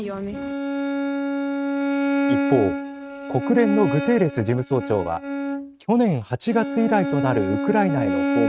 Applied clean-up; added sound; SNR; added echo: neural mask model RNNoise.